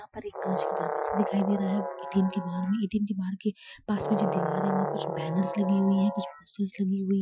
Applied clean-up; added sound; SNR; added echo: classical method Wiener filter.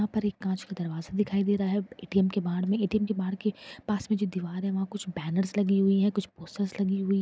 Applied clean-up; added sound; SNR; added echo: none; none; none; none.